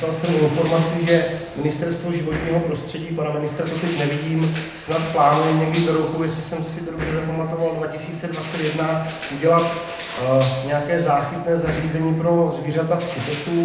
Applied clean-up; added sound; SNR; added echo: none; Crushing; 11 dB; reverberation time 0.7 s.